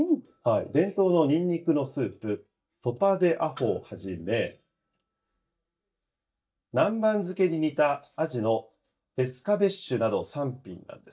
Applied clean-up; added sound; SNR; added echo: neural mask model DeepFilterNet 3.